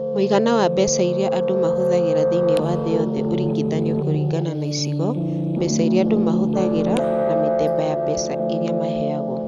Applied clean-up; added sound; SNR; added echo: none; Piano; -3 dB; none.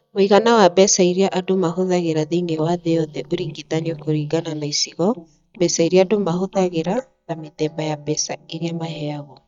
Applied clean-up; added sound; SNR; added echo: neural mask model DeepFilterNet 3.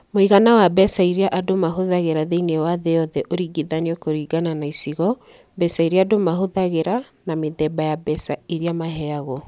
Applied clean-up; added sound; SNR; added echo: none; none; none; none.